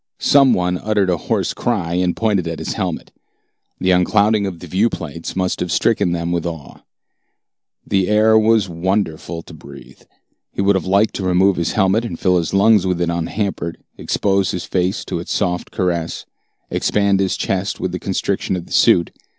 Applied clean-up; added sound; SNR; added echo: none; none; none; none.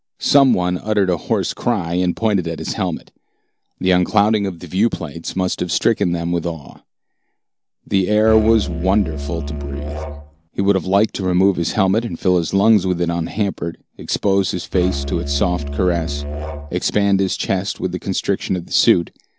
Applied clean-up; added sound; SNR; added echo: none; Musical instrument; 5 dB; none.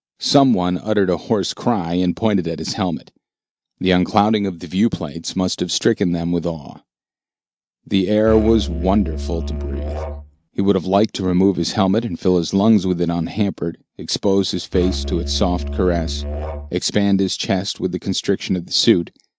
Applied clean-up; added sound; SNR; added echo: neural mask model RNNoise.